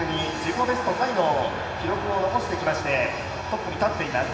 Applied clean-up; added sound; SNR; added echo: none; none; none; reverberation time 1.7 s.